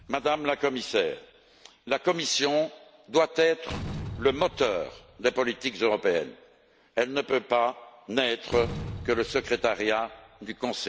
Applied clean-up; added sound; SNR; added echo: none; Slam; 16 dB; none.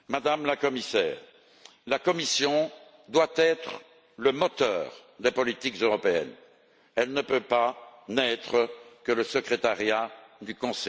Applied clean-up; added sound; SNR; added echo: none; none; none; none.